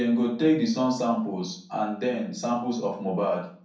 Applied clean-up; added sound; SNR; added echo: none; none; none; reverberation time 0.5 s.